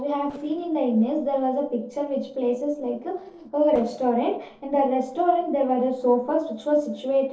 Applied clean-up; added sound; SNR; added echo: neural separator model SepFormer DNS4.